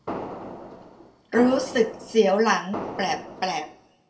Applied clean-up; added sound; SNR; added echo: none; Fireworks; 11 dB; reverberation time 0.4 s.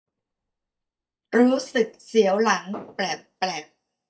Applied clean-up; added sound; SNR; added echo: neural mask model DeepFilterNet 3.